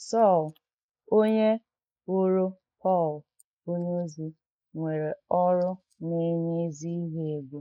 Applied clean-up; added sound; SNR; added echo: neural mask model Resemble Enhance denoiser.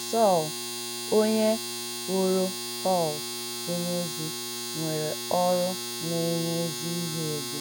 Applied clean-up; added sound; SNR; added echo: none; Domestic sounds, home sounds; 5 dB; none.